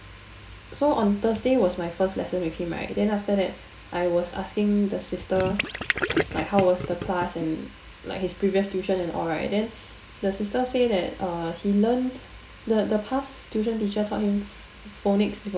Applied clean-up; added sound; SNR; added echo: none; Gurgling; 4 dB; none.